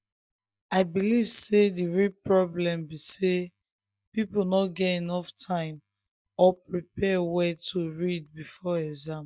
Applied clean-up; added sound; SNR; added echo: neural mask model DeepFilterNet 3.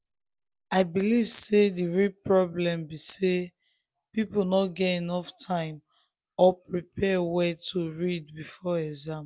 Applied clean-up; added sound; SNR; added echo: none; none; none; none.